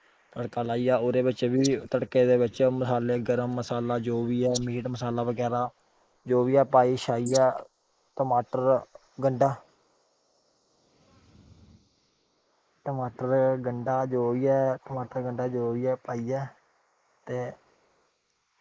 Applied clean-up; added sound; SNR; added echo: neural mask model Resemble Enhance denoiser.